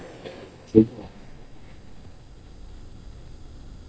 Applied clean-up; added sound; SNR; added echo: neural mask model DeepFilterNet 3.